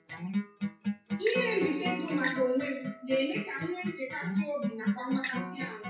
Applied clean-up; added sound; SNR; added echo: classical method WPE with log-MMSE.